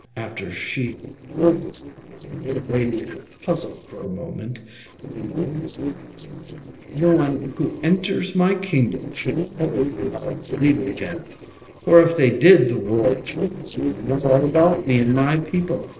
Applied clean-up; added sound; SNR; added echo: neural separator model SepFormer DNS4.